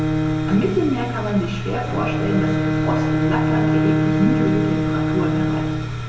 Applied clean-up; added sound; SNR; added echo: none; Bowed string instrument; -1 dB; reverberation time 1.1 s.